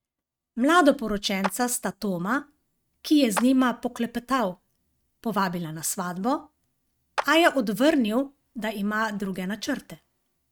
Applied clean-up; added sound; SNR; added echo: neural mask model RNNoise.